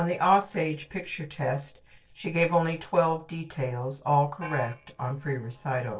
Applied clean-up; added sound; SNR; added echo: neural separator model SepFormer DNS4.